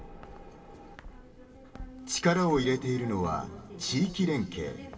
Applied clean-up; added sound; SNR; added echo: none; Walk, footsteps; 18 dB; reverberation time 2.3 s.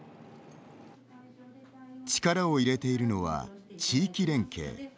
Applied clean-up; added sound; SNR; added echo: none; none; none; none.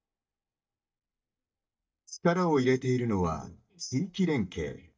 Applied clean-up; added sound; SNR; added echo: neural mask model DeepFilterNet 3.